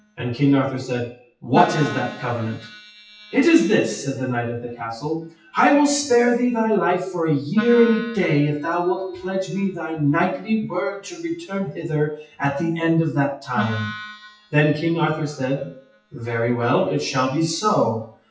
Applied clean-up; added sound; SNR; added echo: classical method WPE with log-MMSE.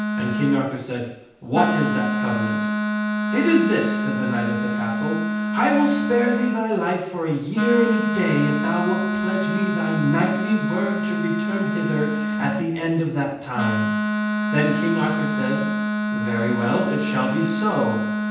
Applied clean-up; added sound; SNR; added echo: none; Wind instrument, woodwind instrument; 0 dB; reverberation time 0.9 s.